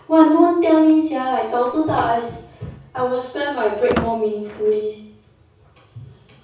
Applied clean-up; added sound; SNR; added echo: none; Squeak; 14 dB; reverberation time 0.6 s.